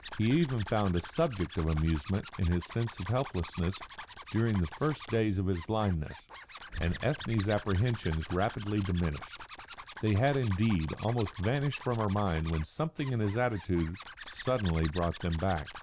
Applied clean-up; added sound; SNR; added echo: none; Zipper (clothing); 15 dB; none.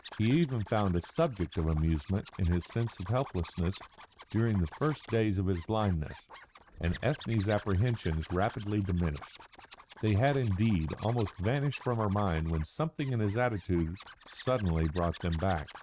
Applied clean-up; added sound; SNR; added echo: neural mask model RNNoise.